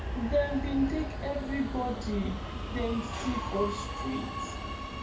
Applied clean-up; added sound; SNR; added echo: none; Subway, metro, underground; 2 dB; reverberation time 0.2 s.